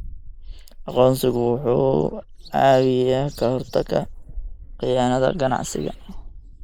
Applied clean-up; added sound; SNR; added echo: neural mask model Resemble Enhance denoiser.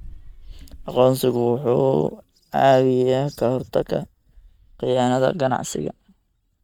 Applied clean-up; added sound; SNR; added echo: neural mask model DeepFilterNet 3.